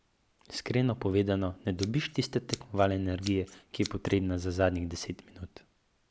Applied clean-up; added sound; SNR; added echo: none; Scissors; 16 dB; none.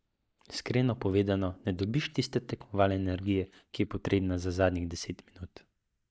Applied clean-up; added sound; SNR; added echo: neural mask model DeepFilterNet 3.